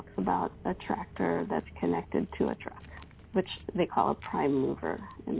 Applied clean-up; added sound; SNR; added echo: none; Walk, footsteps; 18 dB; none.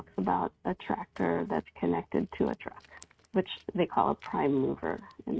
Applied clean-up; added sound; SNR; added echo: neural mask model RNNoise.